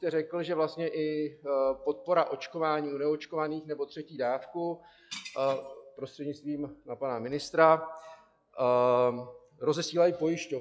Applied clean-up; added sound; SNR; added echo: classical method log-MMSE.